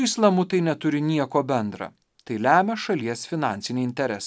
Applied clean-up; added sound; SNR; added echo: none; none; none; none.